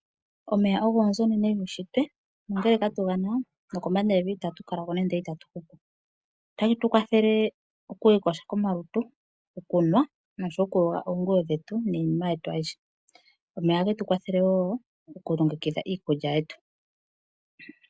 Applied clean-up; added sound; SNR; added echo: none; none; none; none.